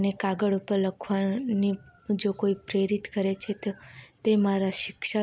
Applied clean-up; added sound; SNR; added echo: none; none; none; none.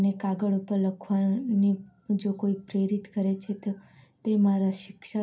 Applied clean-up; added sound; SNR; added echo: none; none; none; reverberation time 0.3 s.